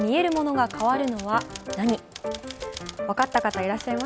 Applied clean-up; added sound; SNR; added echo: none; Typewriter; 17 dB; none.